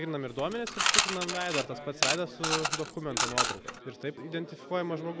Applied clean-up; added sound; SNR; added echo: none; Coin (dropping) / Mechanisms; -4 dB; none.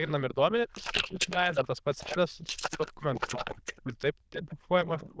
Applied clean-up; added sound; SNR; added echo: neural diffusion model UNIVERSE++.